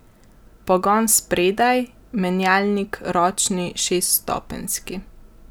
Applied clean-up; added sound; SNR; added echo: none; none; none; none.